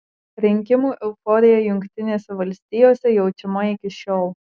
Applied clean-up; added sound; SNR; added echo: none; none; none; none.